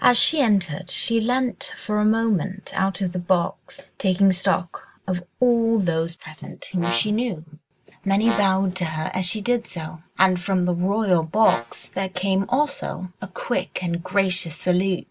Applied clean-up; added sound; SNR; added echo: none; Brass instrument; 13 dB; none.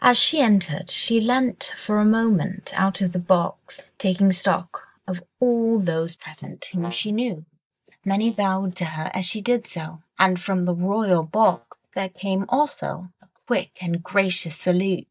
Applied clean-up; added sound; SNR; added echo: neural mask model DeepFilterNet 3.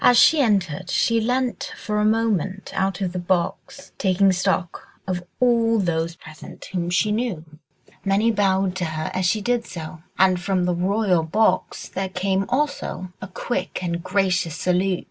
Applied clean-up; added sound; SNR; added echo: none; none; none; none.